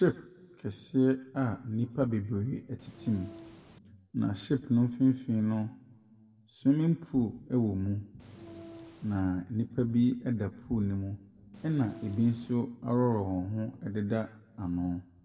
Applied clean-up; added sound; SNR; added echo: none; Train; 18 dB; reverberation time 1.4 s.